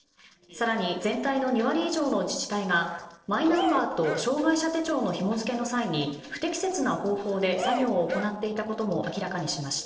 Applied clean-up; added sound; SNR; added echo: neural separator model SepFormer DNS4.